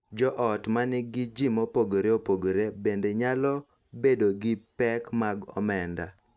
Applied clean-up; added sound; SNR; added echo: none; none; none; none.